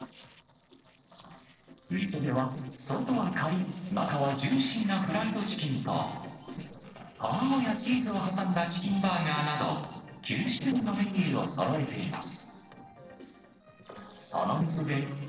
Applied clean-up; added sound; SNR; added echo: neural separator model SepFormer DNS4.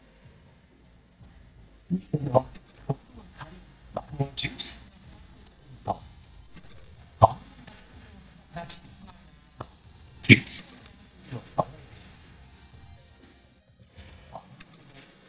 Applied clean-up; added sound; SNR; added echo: neural mask model DeepFilterNet 3.